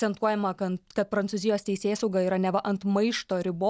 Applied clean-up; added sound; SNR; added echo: none; none; none; none.